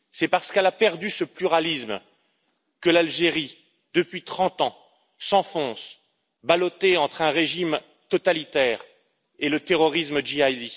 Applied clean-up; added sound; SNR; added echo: none; none; none; none.